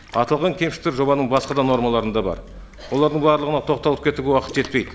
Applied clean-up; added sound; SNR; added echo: none; Splash, splatter; 19 dB; none.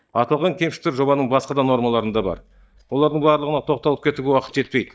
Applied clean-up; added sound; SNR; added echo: neural mask model DeepFilterNet 3.